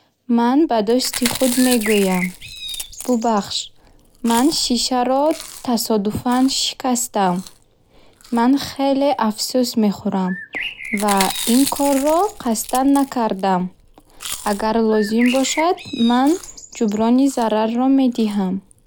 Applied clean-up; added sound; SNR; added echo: none; Chewing, mastication + Bird; 13 dB; none.